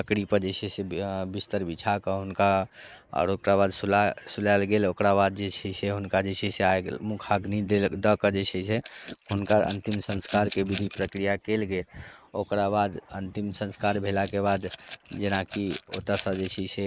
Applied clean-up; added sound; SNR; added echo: neural mask model Resemble Enhance denoiser.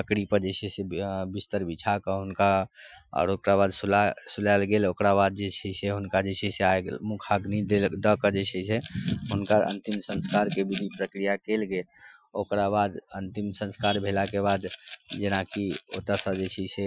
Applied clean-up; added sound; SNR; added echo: classical method Wiener filter.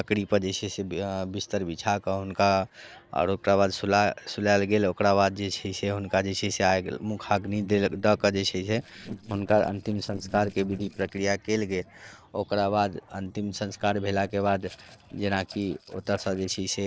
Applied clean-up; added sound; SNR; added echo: neural separator model SepFormer DNS4.